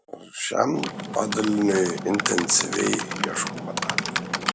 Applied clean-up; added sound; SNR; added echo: none; Typing; 4 dB; none.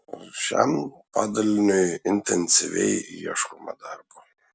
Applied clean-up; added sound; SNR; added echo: none; none; none; none.